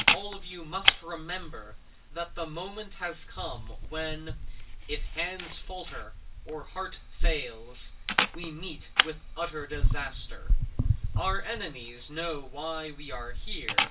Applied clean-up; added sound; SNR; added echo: none; Camera; -4 dB; reverberation time 0.2 s.